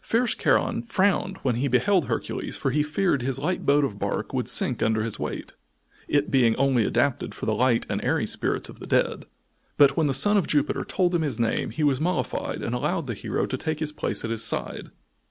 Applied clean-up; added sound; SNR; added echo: none; none; none; none.